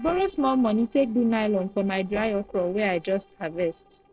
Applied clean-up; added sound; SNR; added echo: neural separator model SepFormer DNS4.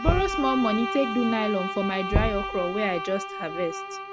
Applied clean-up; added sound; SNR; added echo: none; Bowed string instrument + Knock; 2 dB; none.